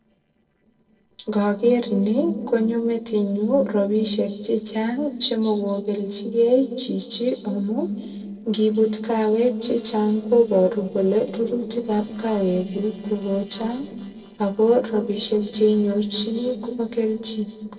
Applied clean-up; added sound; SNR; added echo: neural separator model SepFormer DNS4.